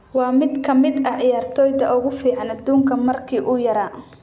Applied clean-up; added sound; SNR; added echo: none; none; none; none.